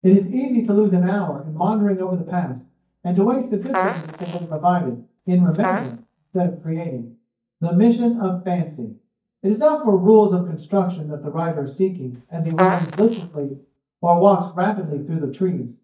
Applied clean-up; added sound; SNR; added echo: neural mask model DeepFilterNet 3.